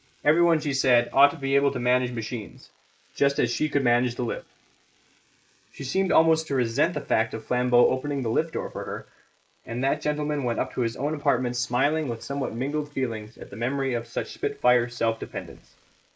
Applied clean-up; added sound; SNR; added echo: neural mask model Resemble Enhance denoiser.